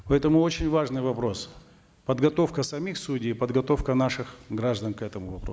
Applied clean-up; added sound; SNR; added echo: none; none; none; none.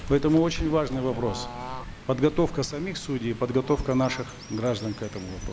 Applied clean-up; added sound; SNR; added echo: none; Bird / Fowl; 11 dB; none.